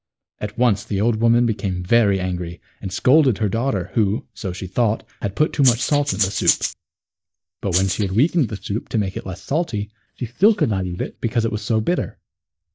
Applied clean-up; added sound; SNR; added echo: neural mask model DeepFilterNet 3.